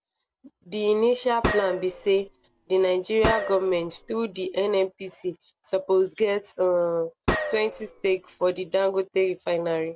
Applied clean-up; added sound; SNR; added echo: none; Gunshot, gunfire; 6 dB; none.